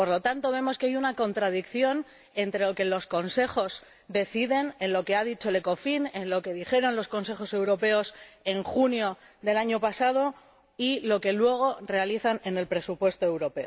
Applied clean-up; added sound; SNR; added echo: none; none; none; none.